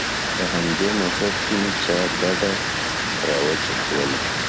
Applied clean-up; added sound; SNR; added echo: none; Water; -2 dB; none.